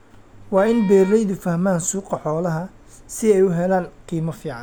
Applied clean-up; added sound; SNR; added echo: none; Wind instrument, woodwind instrument; 19 dB; none.